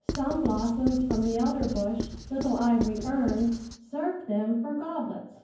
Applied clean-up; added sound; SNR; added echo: none; Writing; 8 dB; reverberation time 0.9 s.